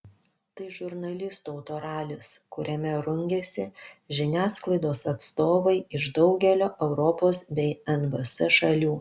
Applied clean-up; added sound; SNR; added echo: none; none; none; none.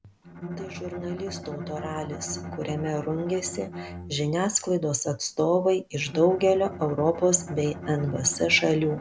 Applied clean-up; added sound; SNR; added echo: none; Bowed string instrument; 12 dB; none.